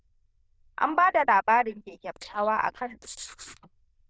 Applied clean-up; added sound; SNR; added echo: neural diffusion model UNIVERSE++.